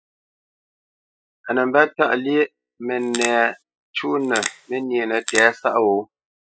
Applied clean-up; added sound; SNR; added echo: classical method spectral subtraction.